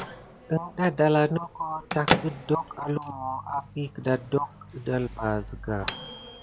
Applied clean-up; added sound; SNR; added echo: none; Microwave oven / Bell; 6 dB; none.